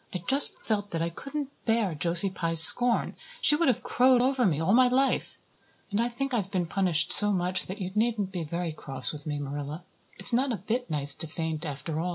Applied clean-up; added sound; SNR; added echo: none; none; none; none.